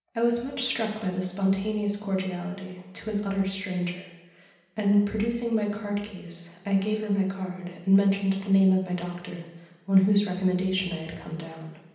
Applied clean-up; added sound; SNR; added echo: none; none; none; reverberation time 0.9 s.